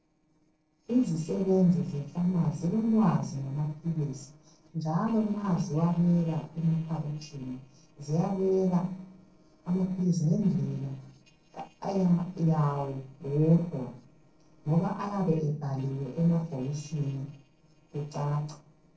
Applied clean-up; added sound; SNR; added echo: neural separator model SepFormer DNS4.